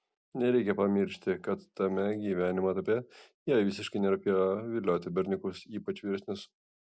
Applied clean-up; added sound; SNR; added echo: none; none; none; none.